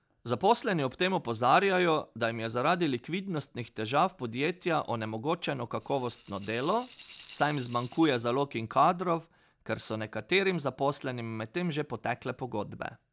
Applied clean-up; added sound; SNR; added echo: none; Rattle (instrument); 10 dB; none.